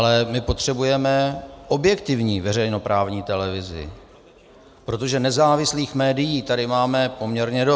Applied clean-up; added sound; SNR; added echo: none; none; none; none.